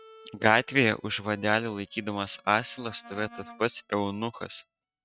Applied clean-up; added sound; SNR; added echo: neural mask model RNNoise.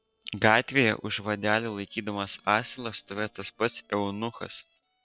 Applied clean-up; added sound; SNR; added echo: neural separator model SepFormer DNS4.